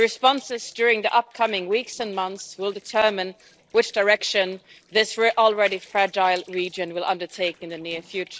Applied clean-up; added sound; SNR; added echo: neural separator model SepFormer DNS4.